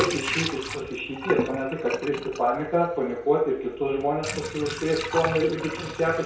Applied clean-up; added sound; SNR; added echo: none; Sink (filling or washing) / Water; 8 dB; reverberation time 0.6 s.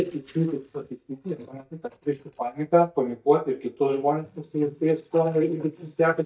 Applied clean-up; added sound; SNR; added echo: neural mask model DeepFilterNet 3.